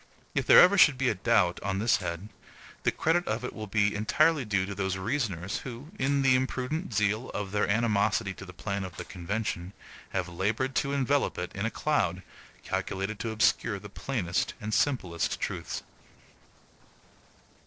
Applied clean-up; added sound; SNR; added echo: neural separator model SepFormer DNS4.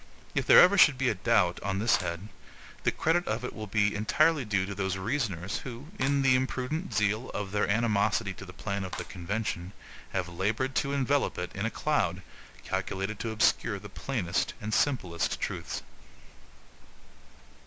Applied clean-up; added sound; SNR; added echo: none; Clapping; 17 dB; none.